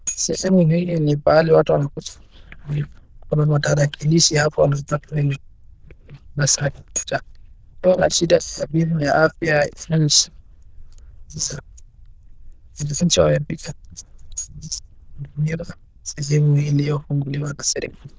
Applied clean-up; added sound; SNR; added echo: neural diffusion model UNIVERSE++.